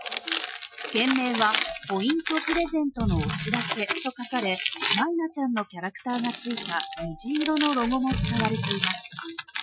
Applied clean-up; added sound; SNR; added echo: classical method Wiener filter.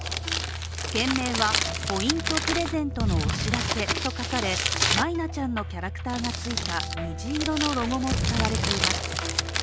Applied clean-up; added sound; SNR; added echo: none; Crumpling, crinkling + Thump, thud; 0 dB; none.